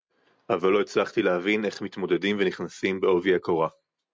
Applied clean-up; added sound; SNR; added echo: none; none; none; none.